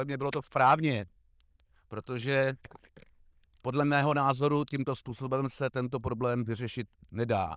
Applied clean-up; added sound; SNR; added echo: neural diffusion model UNIVERSE++.